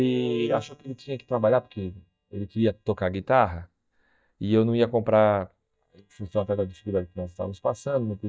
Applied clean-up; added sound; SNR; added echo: neural mask model DeepFilterNet 3.